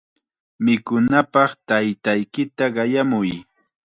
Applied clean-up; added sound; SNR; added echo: none; none; none; none.